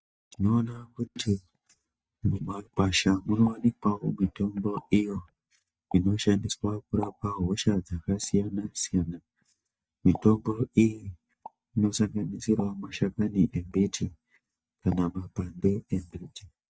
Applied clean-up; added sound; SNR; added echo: neural mask model DeepFilterNet 3.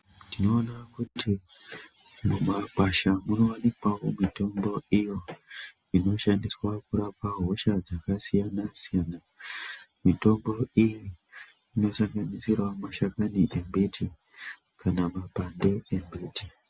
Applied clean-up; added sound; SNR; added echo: none; none; none; none.